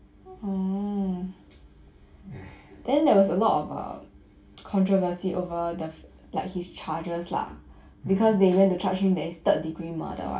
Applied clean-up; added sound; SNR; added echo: none; none; none; reverberation time 0.2 s.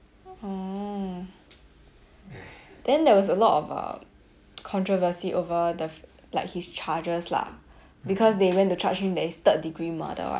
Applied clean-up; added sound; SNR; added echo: none; none; none; none.